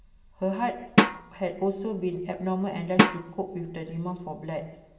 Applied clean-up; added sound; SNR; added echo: none; Drum; -4 dB; reverberation time 1.7 s.